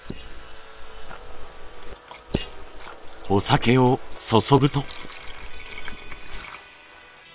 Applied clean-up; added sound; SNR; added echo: neural separator model SepFormer WHAM!.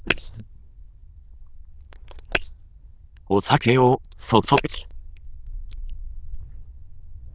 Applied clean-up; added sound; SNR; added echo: neural diffusion model UNIVERSE++.